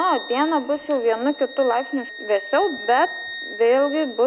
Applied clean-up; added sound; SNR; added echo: none; Wind instrument, woodwind instrument; 14 dB; none.